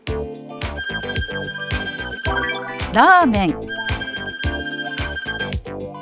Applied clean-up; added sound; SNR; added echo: none; Bowed string instrument; 8 dB; none.